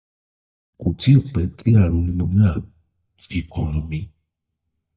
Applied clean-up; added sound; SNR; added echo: neural mask model DeepFilterNet 3.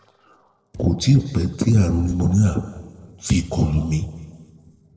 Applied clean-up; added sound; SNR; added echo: neural separator model SepFormer DNS4.